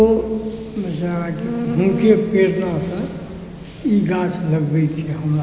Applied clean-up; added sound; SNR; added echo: none; Insect; 10 dB; none.